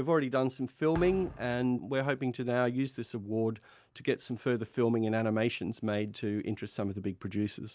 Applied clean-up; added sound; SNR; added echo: none; Thump, thud; 15 dB; none.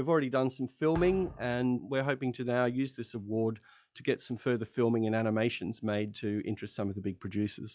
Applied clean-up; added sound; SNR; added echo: classical method log-MMSE.